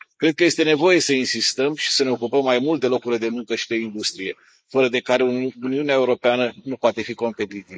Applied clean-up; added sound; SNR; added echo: neural mask model Resemble Enhance denoiser.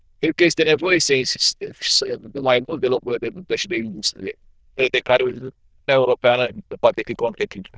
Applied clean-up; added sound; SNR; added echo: neural diffusion model UNIVERSE++.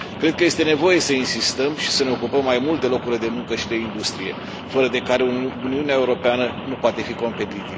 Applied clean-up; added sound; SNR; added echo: none; Rain; 11 dB; none.